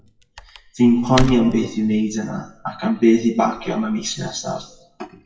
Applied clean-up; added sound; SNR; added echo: classical method WPE with log-MMSE.